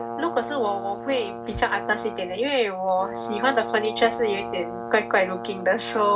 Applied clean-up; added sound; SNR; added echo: none; Brass instrument; 8 dB; none.